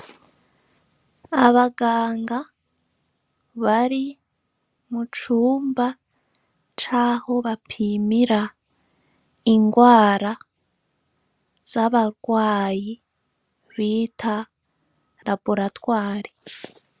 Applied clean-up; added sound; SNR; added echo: none; none; none; none.